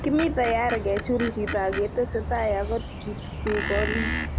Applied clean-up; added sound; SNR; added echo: none; Screech + Bird; 4 dB; none.